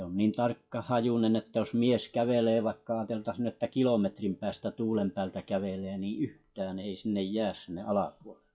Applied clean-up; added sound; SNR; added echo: classical method WPE with log-MMSE.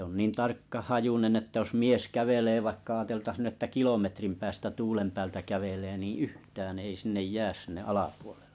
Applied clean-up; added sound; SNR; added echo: none; none; none; none.